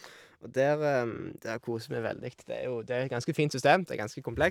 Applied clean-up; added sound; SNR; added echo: none; none; none; none.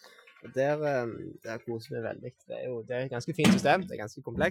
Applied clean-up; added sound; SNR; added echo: classical method Wiener filter.